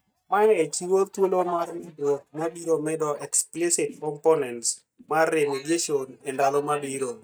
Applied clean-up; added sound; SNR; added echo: neural mask model DeepFilterNet 3.